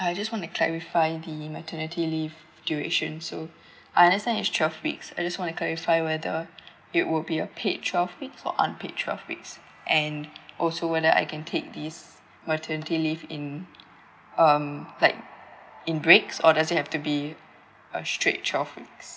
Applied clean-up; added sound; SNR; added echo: none; none; none; none.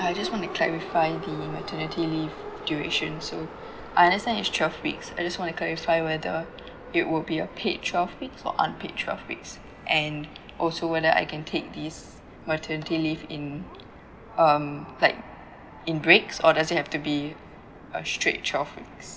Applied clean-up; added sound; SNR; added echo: none; Subway, metro, underground; 14 dB; none.